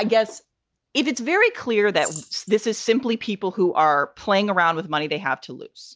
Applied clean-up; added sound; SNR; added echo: none; Rattle / Keys jangling; 18 dB; none.